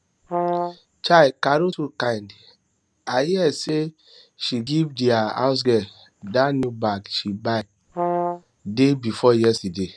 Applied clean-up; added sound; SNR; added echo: none; Brass instrument; 3 dB; none.